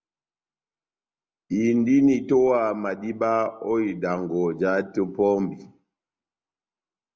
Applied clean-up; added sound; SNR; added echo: none; none; none; none.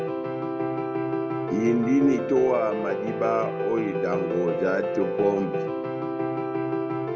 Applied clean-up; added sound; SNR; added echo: none; Piano; 1 dB; none.